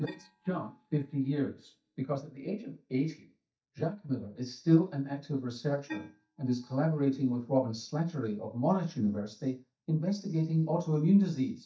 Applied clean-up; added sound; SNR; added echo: neural mask model DeepFilterNet 3.